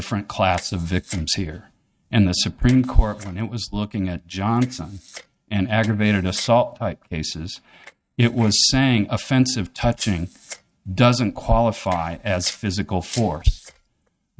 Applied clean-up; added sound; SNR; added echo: neural mask model RNNoise.